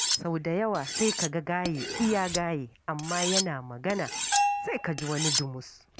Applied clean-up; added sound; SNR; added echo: none; Bell + Cutlery, silverware; 1 dB; none.